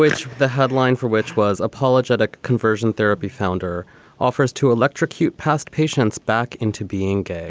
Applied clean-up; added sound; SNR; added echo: none; none; none; none.